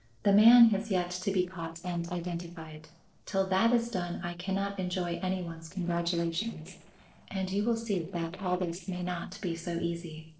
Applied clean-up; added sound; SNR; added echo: neural separator model SepFormer DNS4.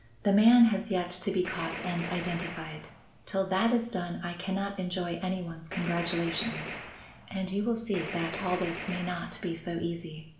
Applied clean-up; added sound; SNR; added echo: none; Gunshot, gunfire; 10 dB; reverberation time 0.6 s.